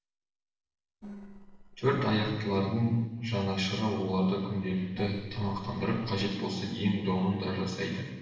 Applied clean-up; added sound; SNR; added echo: neural separator model SepFormer DNS4.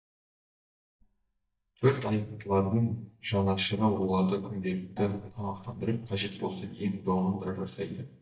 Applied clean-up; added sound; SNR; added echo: neural mask model DeepFilterNet 3.